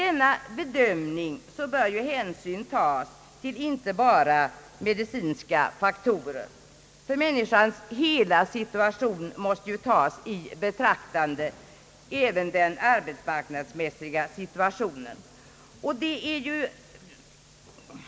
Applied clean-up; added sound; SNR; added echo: none; none; none; none.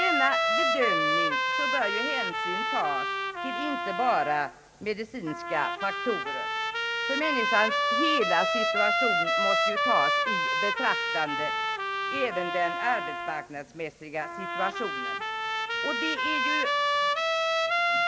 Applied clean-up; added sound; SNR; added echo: none; Trumpet; -4 dB; none.